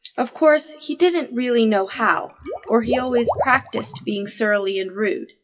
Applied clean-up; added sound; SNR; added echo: classical method WPE with log-MMSE.